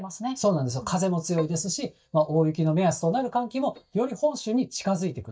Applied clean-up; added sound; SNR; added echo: neural mask model DeepFilterNet 3.